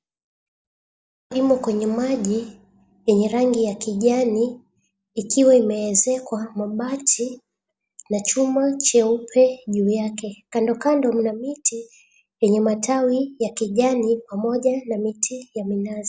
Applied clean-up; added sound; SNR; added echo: none; none; none; none.